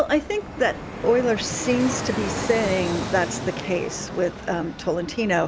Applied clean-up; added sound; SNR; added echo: none; Fixed-wing aircraft, airplane; 7 dB; none.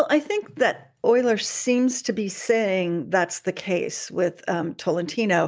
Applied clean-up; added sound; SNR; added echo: none; none; none; none.